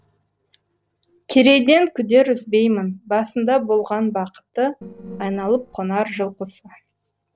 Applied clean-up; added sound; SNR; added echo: neural separator model SepFormer DNS4.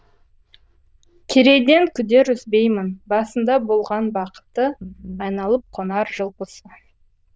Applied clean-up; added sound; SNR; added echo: neural diffusion model UNIVERSE++.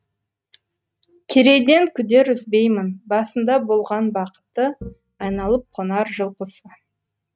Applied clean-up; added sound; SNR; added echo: neural mask model RNNoise.